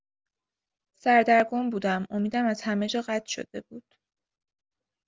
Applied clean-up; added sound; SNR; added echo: none; none; none; none.